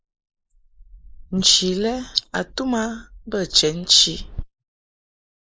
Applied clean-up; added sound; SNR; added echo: neural mask model Resemble Enhance denoiser.